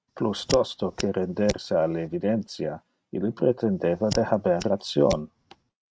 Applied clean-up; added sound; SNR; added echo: neural mask model RNNoise.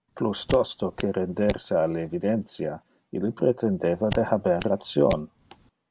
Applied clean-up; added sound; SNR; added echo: none; Hands; 12 dB; none.